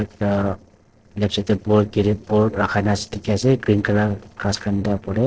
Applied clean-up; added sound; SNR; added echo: neural separator model SepFormer DNS4.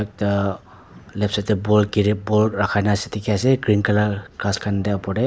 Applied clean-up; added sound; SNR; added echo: none; none; none; none.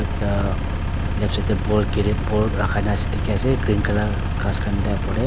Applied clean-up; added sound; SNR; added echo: none; Engine; -1 dB; none.